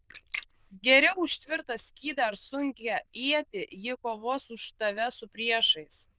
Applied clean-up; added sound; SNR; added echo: neural diffusion model UNIVERSE++.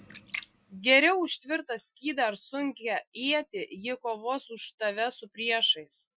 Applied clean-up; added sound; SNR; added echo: classical method Wiener filter.